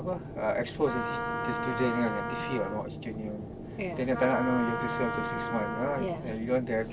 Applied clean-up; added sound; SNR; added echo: none; Wind instrument, woodwind instrument; 5 dB; none.